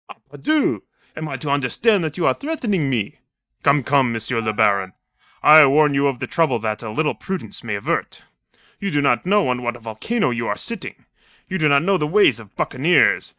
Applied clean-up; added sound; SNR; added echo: neural mask model DeepFilterNet 3.